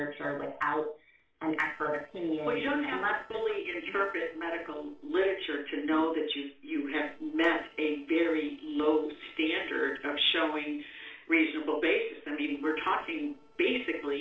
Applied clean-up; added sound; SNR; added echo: neural separator model SepFormer DNS4.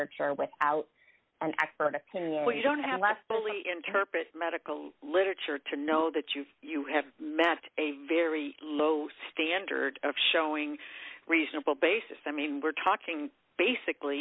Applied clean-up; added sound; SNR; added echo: none; none; none; none.